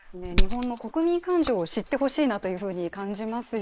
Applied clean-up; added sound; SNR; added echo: neural mask model Resemble Enhance denoiser.